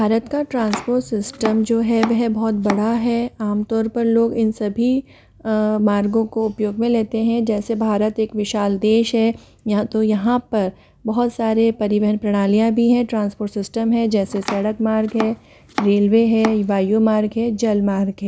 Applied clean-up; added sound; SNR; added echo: none; Domestic sounds, home sounds; 12 dB; none.